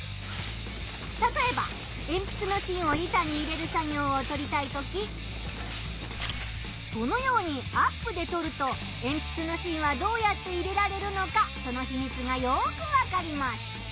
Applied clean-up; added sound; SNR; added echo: none; Squeak / Slam / Wood; 14 dB; none.